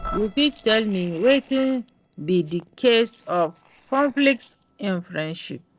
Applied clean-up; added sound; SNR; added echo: neural separator model SepFormer DNS4.